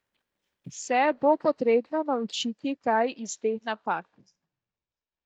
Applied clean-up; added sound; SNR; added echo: neural mask model DeepFilterNet 3.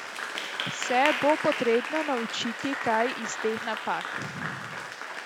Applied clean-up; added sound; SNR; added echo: none; Applause; 5 dB; none.